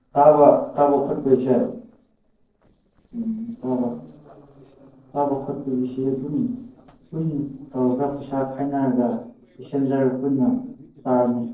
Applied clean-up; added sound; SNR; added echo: neural separator model SepFormer DNS4.